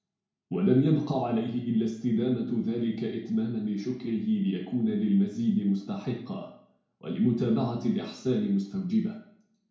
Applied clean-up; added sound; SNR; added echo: none; none; none; reverberation time 0.6 s.